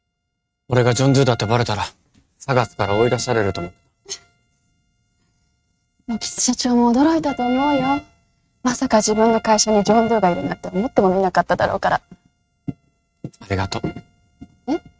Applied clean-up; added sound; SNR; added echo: neural mask model RNNoise.